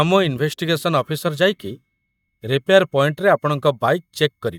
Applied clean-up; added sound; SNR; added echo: neural mask model DeepFilterNet 3.